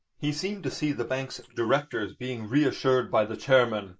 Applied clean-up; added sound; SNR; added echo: neural mask model Resemble Enhance denoiser.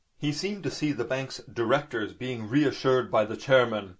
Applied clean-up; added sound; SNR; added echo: none; none; none; none.